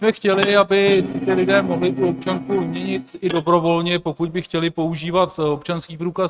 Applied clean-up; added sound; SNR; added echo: neural mask model RNNoise.